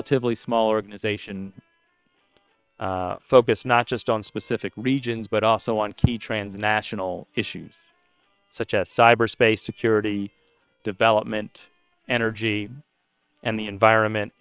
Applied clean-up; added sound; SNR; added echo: neural separator model SepFormer WHAM!.